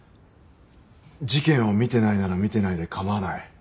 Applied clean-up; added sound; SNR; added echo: none; none; none; none.